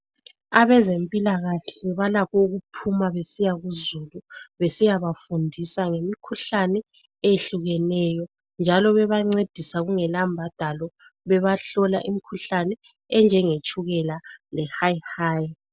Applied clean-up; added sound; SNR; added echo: none; none; none; none.